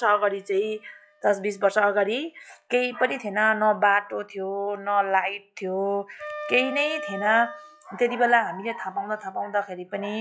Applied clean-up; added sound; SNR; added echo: classical method log-MMSE.